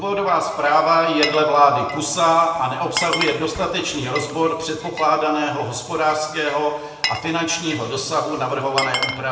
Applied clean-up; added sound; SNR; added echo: none; Glass; 11 dB; reverberation time 1.2 s.